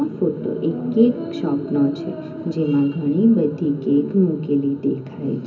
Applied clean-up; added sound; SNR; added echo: none; none; none; reverberation time 0.4 s.